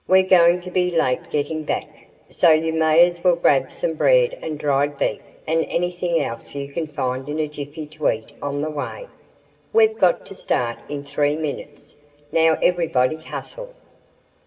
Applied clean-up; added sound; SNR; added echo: none; none; none; reverberation time 1.6 s.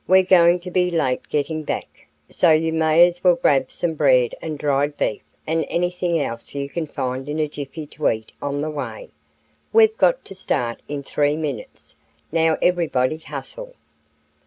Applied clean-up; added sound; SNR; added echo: none; none; none; none.